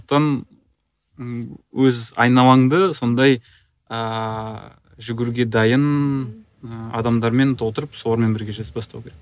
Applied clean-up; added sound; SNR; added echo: none; none; none; none.